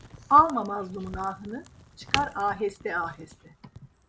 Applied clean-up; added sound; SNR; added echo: none; Crack; 12 dB; none.